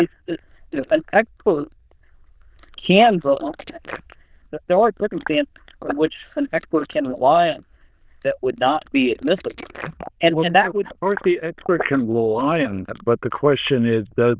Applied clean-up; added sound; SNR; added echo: neural diffusion model UNIVERSE++.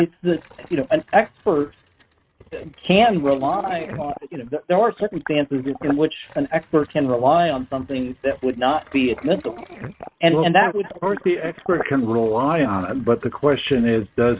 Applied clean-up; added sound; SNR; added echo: neural mask model RNNoise.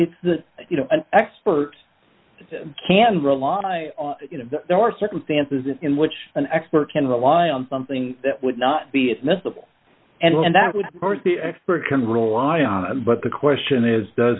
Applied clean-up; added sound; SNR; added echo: none; none; none; none.